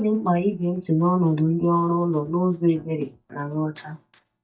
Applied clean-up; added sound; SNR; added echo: neural mask model DeepFilterNet 3.